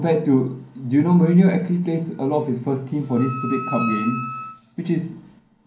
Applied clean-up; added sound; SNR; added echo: none; Wind instrument, woodwind instrument; 11 dB; reverberation time 0.6 s.